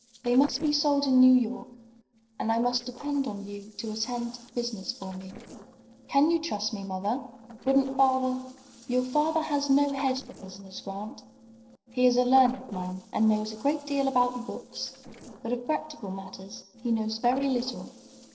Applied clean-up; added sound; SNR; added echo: neural separator model SepFormer DNS4.